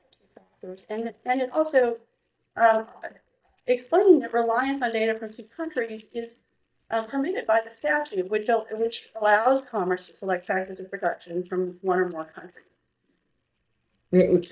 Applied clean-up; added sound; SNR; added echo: neural mask model DeepFilterNet 3.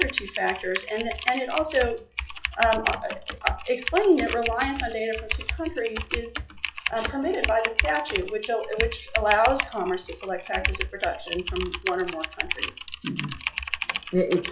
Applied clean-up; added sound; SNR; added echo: classical method WPE with log-MMSE.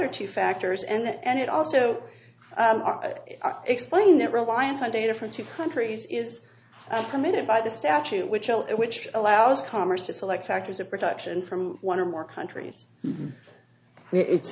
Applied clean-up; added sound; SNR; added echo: none; none; none; none.